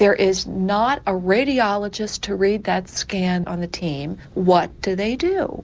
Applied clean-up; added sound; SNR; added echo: none; none; none; none.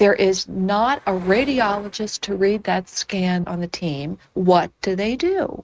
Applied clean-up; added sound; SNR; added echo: neural mask model RNNoise.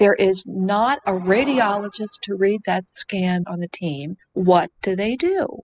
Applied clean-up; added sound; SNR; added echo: classical method spectral subtraction.